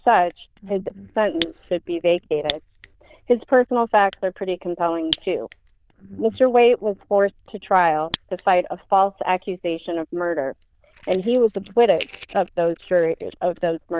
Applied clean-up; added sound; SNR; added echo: neural diffusion model UNIVERSE++.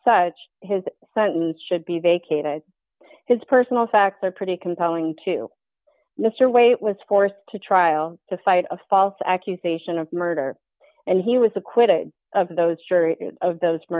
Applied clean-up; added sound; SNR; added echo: none; none; none; none.